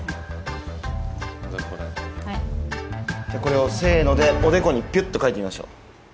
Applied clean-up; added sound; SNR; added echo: none; none; none; none.